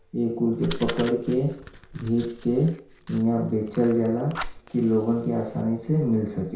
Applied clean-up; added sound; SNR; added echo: none; Fire; 15 dB; reverberation time 0.6 s.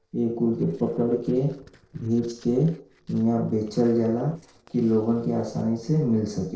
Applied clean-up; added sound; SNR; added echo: neural separator model SepFormer DNS4.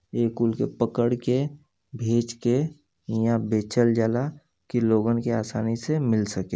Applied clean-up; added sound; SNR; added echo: none; none; none; none.